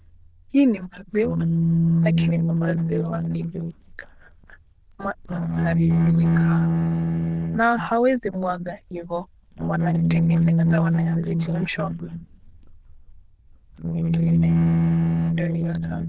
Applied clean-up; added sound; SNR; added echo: neural diffusion model UNIVERSE++.